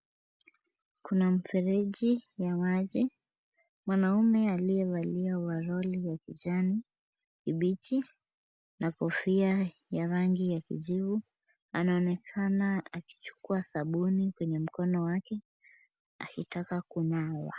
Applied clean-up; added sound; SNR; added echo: none; none; none; none.